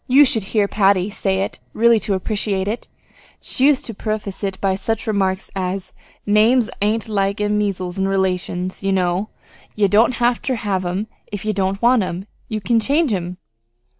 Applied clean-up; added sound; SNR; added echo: neural separator model SepFormer DNS4.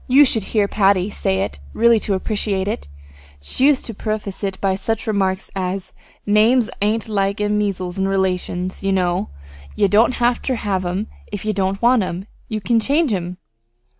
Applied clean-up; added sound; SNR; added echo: none; Engine; 20 dB; none.